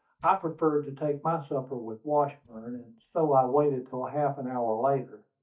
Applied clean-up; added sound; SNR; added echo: neural mask model DeepFilterNet 3.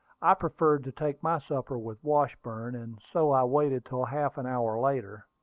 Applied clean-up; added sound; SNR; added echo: none; none; none; none.